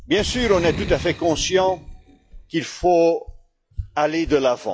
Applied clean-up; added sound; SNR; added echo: classical method log-MMSE.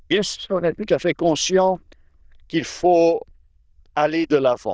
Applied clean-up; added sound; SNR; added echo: neural diffusion model UNIVERSE++.